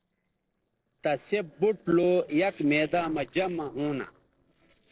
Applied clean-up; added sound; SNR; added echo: neural separator model SepFormer DNS4.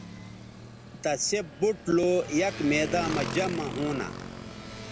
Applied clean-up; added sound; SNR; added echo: none; Motorcycle; 9 dB; none.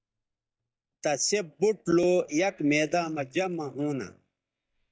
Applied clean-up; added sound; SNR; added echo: neural mask model DeepFilterNet 3.